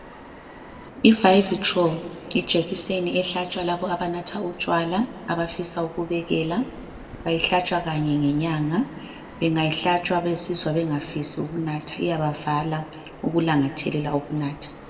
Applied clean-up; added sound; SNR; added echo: none; Bird vocalization, bird call, bird song; 18 dB; reverberation time 1.1 s.